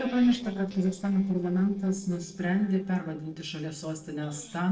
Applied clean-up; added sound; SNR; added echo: neural separator model SepFormer DNS4.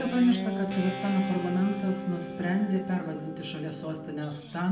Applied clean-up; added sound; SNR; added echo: none; Guitar; 8 dB; reverberation time 0.6 s.